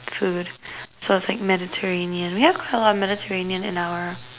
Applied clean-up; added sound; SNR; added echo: none; none; none; none.